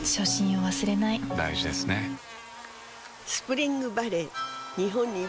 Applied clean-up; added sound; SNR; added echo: none; Buzz; 16 dB; none.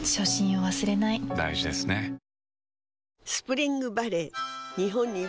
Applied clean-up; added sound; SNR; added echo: none; none; none; none.